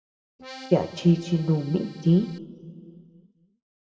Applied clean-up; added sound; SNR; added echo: none; Accordion; 19 dB; reverberation time 1.7 s.